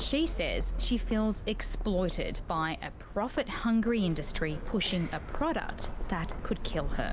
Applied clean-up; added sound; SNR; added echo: none; none; none; none.